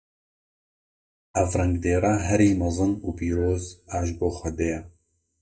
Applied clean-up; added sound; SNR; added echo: neural mask model DeepFilterNet 3.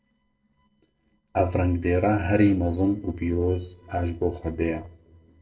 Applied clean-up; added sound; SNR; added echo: neural separator model SepFormer DNS4.